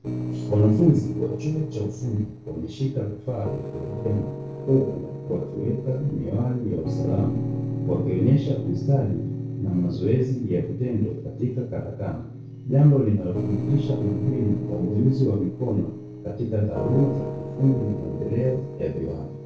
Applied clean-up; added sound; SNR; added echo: neural separator model SepFormer DNS4.